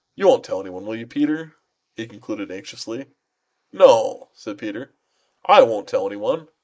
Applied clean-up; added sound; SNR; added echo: neural mask model Resemble Enhance denoiser.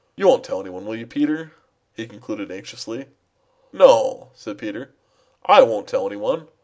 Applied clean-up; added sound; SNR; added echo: none; none; none; none.